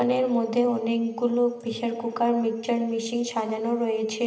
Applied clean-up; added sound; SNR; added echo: none; none; none; reverberation time 1.0 s.